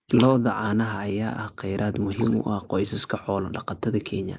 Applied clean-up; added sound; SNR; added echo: neural mask model Resemble Enhance denoiser.